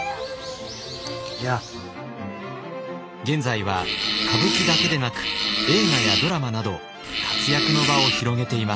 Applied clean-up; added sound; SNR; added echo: none; Fart; -3 dB; none.